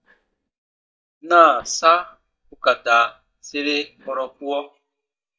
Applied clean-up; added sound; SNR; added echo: neural mask model DeepFilterNet 3.